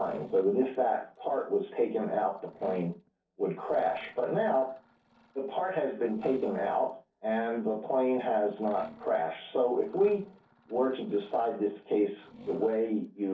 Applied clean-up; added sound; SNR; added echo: neural separator model SepFormer DNS4.